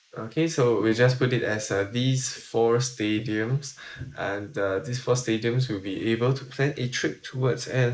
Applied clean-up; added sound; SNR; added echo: neural mask model Resemble Enhance denoiser.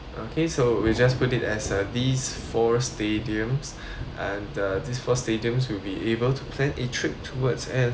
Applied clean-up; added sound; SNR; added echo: none; Thunder / Rain; 14 dB; none.